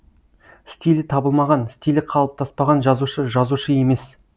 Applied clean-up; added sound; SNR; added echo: none; none; none; none.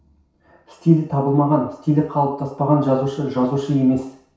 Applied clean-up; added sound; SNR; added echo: none; none; none; reverberation time 0.6 s.